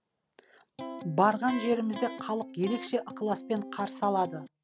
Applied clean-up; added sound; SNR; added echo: none; Electric guitar; 11 dB; none.